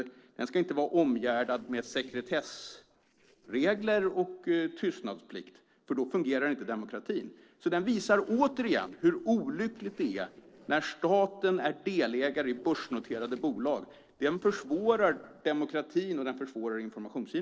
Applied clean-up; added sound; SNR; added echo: neural separator model SepFormer DNS4.